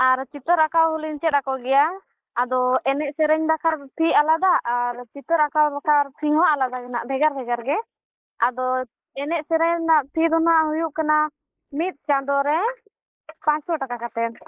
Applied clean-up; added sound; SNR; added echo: neural mask model Resemble Enhance denoiser.